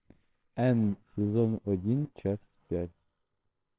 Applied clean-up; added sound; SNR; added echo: neural separator model SepFormer WHAMR!.